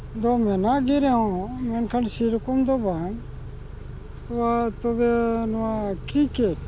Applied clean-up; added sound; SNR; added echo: none; Idling / Accelerating, revving, vroom / Car; 12 dB; none.